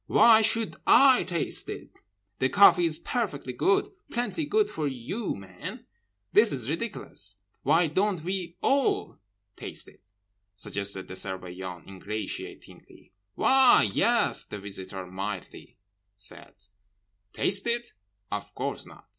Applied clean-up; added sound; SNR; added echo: none; none; none; none.